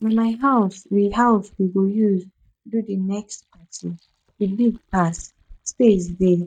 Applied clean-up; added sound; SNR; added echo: neural mask model DeepFilterNet 3.